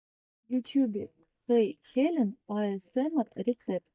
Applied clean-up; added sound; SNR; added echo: neural mask model DeepFilterNet 3.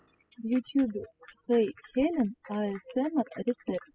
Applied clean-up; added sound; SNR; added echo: classical method spectral subtraction.